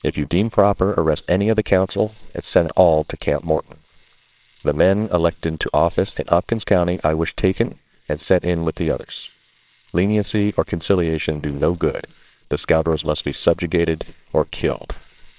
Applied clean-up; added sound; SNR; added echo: neural separator model SepFormer WHAMR!.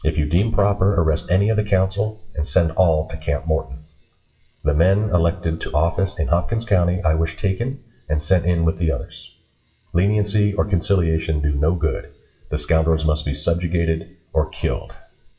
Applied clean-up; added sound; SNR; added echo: classical method WPE with log-MMSE.